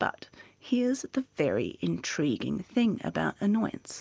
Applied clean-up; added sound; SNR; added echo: none; none; none; none.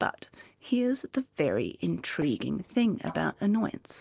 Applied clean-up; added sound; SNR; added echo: neural separator model SepFormer DNS4.